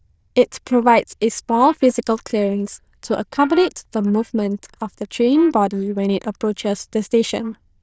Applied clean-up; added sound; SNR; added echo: neural diffusion model UNIVERSE++.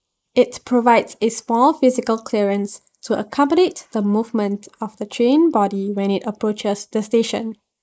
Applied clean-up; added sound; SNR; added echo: neural mask model Resemble Enhance denoiser.